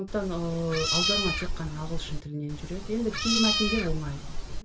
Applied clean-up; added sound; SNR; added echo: none; Meow; -1 dB; reverberation time 0.2 s.